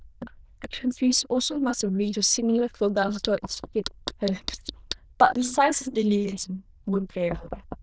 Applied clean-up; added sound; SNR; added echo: neural diffusion model UNIVERSE++.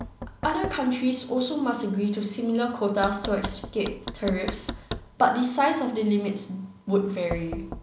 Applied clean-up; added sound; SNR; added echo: none; Knock; 12 dB; none.